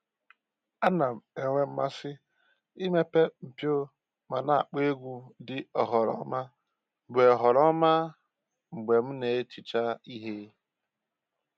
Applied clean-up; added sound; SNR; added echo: none; none; none; none.